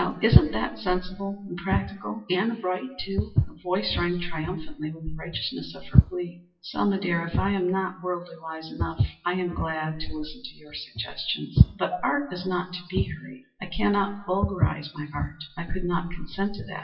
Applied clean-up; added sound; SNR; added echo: classical method WPE with log-MMSE.